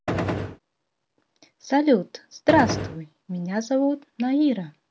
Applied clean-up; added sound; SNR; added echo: none; Gunshot, gunfire; 1 dB; none.